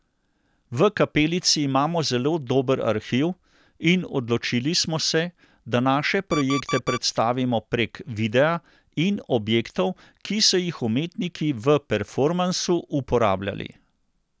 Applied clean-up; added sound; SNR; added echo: none; Alarm; 10 dB; none.